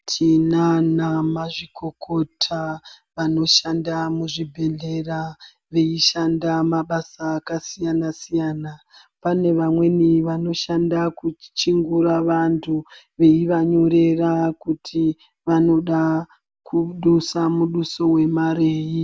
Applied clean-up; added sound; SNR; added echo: none; none; none; none.